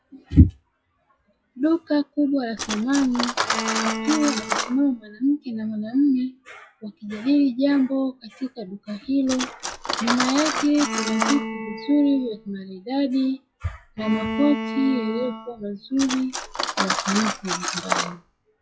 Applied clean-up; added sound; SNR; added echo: classical method log-MMSE.